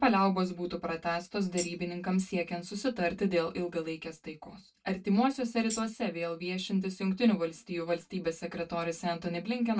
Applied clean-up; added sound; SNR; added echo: none; Tambourine; 13 dB; reverberation time 0.1 s.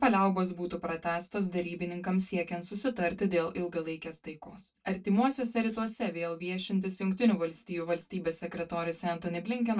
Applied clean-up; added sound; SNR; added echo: neural separator model SepFormer DNS4.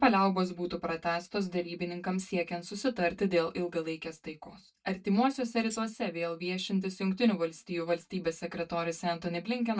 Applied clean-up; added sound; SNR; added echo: neural mask model DeepFilterNet 3.